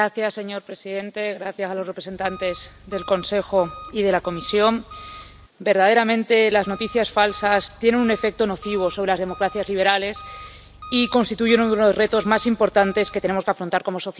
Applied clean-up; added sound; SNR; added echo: none; Engine; 18 dB; none.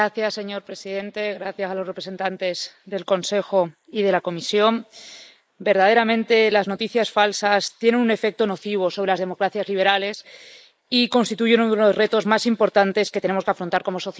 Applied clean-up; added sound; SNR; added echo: neural mask model Resemble Enhance denoiser.